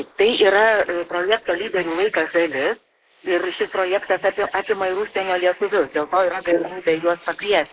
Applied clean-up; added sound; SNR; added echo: neural mask model Resemble Enhance denoiser.